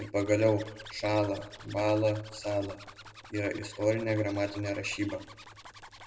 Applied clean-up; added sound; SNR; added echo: none; Zipper (clothing); 18 dB; reverberation time 1.7 s.